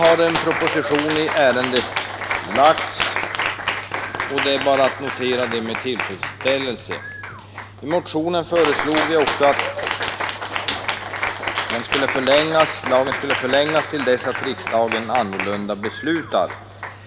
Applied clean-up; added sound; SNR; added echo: none; Cheering; 4 dB; none.